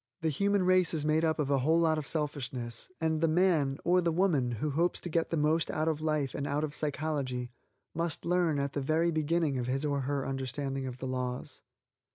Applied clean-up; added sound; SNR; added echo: none; none; none; none.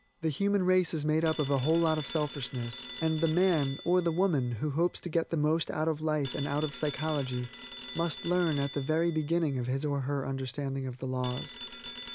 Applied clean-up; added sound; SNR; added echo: none; Telephone; 15 dB; none.